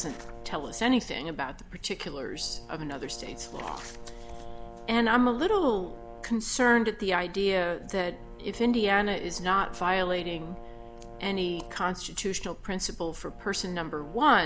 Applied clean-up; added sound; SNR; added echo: none; Brass instrument; 19 dB; none.